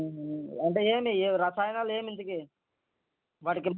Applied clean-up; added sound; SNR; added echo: none; none; none; none.